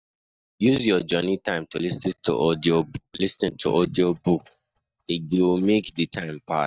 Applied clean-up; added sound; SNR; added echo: neural mask model DeepFilterNet 3.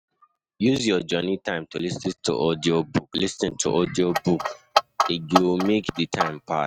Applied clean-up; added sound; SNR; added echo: neural mask model RNNoise.